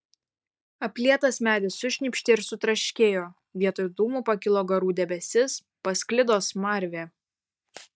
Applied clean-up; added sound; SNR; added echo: neural mask model DeepFilterNet 3.